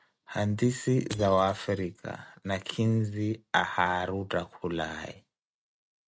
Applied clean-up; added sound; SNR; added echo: neural mask model RNNoise.